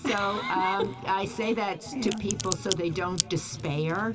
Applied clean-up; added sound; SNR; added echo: none; Crack; 10 dB; reverberation time 2.7 s.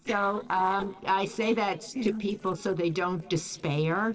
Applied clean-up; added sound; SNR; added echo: neural separator model SepFormer DNS4.